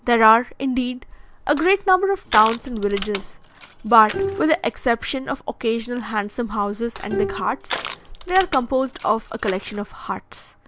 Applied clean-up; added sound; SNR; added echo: none; Bowed string instrument + Crushing; 10 dB; none.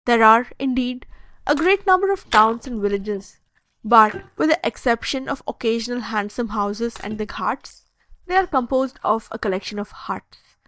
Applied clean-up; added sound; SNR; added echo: neural mask model DeepFilterNet 3.